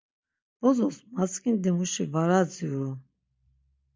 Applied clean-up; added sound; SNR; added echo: none; none; none; none.